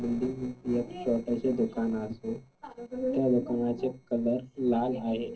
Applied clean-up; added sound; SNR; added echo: neural separator model SepFormer DNS4.